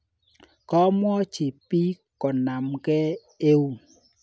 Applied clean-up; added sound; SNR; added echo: none; none; none; none.